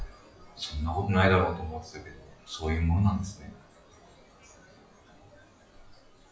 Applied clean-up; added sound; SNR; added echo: classical method WPE with log-MMSE.